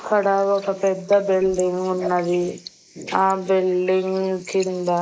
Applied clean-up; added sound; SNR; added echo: neural mask model Resemble Enhance denoiser.